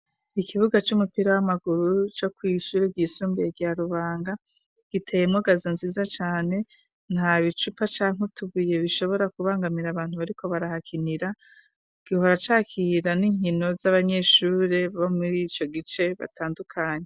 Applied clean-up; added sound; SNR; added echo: none; none; none; none.